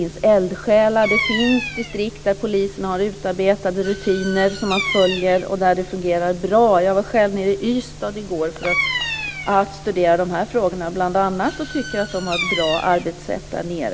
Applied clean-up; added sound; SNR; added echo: none; Bird vocalization, bird call, bird song; 10 dB; none.